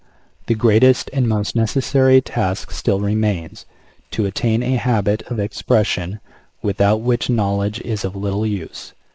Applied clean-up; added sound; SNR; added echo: neural mask model Resemble Enhance denoiser.